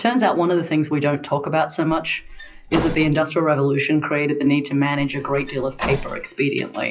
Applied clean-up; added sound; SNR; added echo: classical method WPE with log-MMSE.